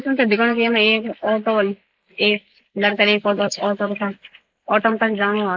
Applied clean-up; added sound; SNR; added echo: neural mask model Resemble Enhance denoiser.